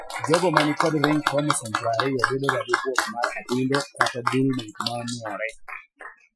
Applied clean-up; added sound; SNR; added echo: classical method Wiener filter.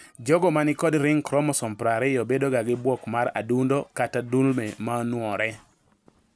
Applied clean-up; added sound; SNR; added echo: none; none; none; none.